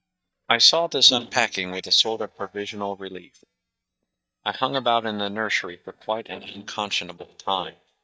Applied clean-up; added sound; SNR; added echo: neural mask model DeepFilterNet 3.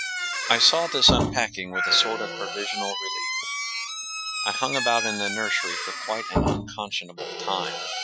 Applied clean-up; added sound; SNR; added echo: classical method Wiener filter.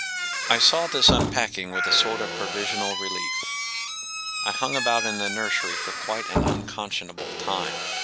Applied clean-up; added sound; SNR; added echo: none; Squeak / Slam + Meow; 1 dB; none.